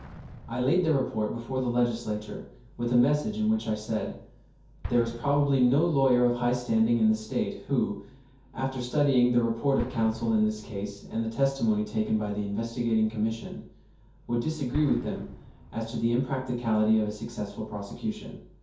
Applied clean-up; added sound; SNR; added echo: none; Explosion; 20 dB; reverberation time 0.6 s.